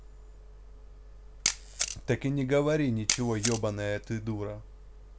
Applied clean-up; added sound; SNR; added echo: none; Camera; 4 dB; none.